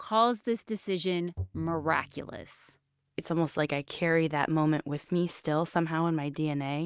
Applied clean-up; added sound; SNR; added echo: neural mask model RNNoise.